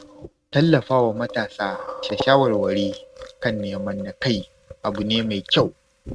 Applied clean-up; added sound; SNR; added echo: neural mask model RNNoise.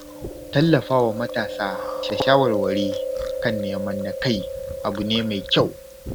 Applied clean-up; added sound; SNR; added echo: none; Chewing, mastication; 6 dB; none.